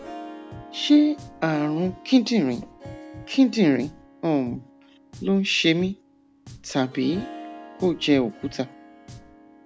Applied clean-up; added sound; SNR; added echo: none; Drum + Harp; 18 dB; none.